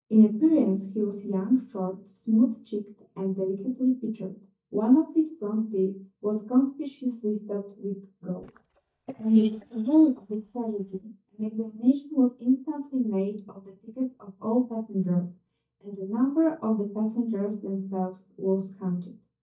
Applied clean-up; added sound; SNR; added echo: neural mask model DeepFilterNet 3.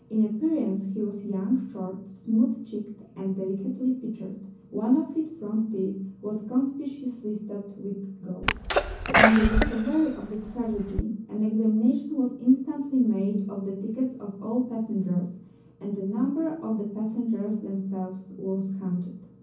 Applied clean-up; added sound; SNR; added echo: none; Sneeze; -2 dB; reverberation time 0.6 s.